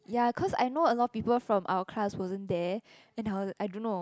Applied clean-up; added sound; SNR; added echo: none; none; none; none.